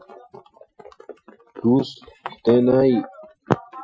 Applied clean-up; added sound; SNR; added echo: classical method Wiener filter.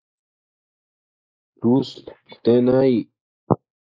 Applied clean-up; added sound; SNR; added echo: neural mask model Resemble Enhance denoiser.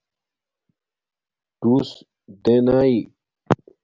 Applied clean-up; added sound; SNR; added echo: none; none; none; none.